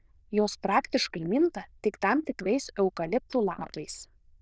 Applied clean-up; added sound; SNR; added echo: neural diffusion model UNIVERSE++.